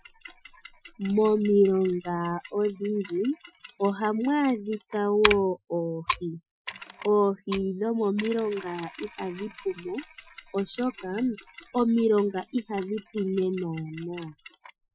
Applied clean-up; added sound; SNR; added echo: classical method Wiener filter.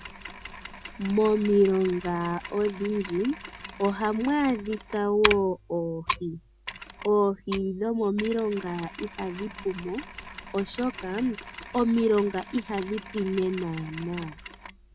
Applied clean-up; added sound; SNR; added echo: none; Mechanisms; 11 dB; none.